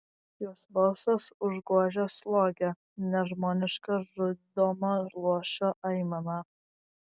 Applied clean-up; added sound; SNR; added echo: none; none; none; none.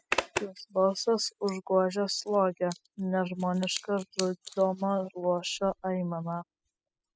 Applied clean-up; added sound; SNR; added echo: classical method spectral subtraction.